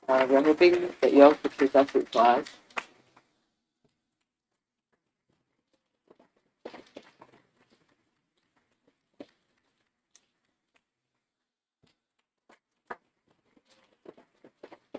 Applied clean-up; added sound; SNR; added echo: neural mask model RNNoise.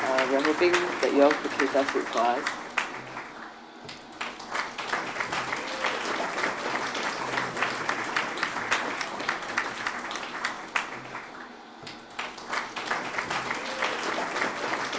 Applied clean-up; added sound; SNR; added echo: none; Applause / Cheering; -1 dB; none.